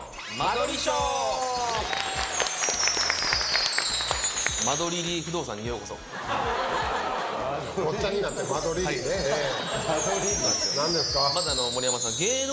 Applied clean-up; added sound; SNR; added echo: none; Wind chime; 3 dB; none.